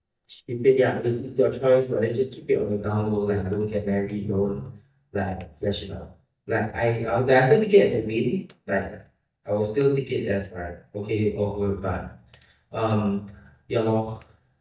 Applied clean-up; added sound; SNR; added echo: neural mask model DeepFilterNet 3.